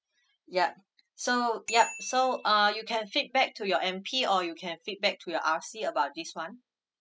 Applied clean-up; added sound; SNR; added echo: classical method spectral subtraction.